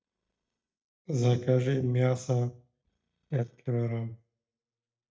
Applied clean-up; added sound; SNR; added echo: neural mask model DeepFilterNet 3.